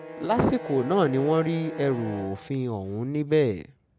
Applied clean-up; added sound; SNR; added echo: none; Bowed string instrument; 14 dB; none.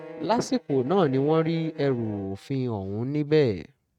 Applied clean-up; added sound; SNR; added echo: neural mask model RNNoise.